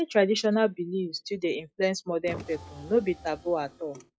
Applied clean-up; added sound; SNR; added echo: classical method log-MMSE.